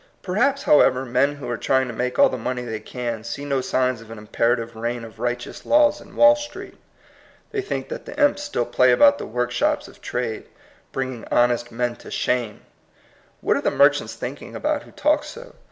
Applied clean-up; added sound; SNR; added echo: none; none; none; none.